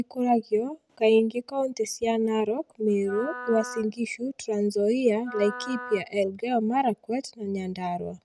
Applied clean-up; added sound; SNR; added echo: none; Wind instrument, woodwind instrument; 15 dB; none.